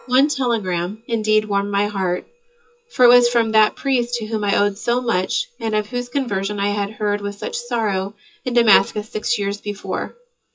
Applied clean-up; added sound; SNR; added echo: classical method WPE with log-MMSE.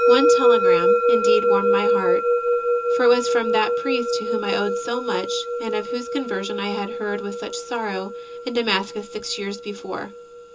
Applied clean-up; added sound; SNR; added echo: none; Musical instrument; -4 dB; reverberation time 0.2 s.